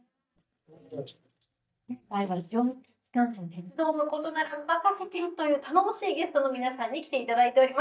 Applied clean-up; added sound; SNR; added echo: neural mask model DeepFilterNet 3.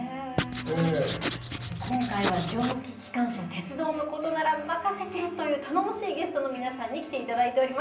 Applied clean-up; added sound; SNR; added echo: none; Writing; 5 dB; reverberation time 0.6 s.